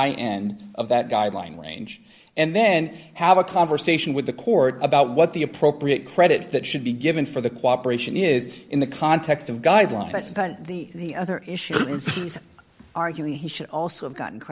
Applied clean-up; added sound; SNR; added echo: none; none; none; none.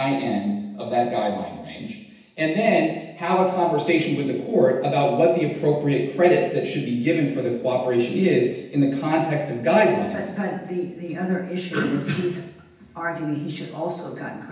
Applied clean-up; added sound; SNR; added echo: none; none; none; reverberation time 0.9 s.